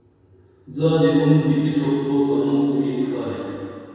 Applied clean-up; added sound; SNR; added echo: none; none; none; reverberation time 2.2 s.